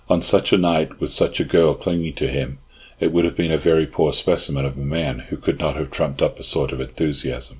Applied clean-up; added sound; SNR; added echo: none; none; none; none.